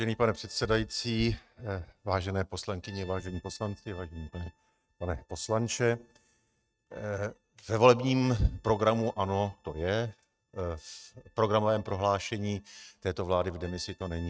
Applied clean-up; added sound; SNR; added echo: neural mask model RNNoise.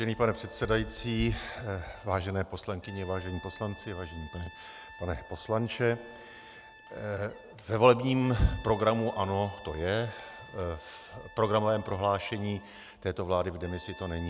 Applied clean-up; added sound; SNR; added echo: none; Brass instrument; 20 dB; none.